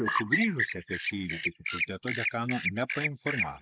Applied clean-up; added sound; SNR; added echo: neural mask model Resemble Enhance denoiser.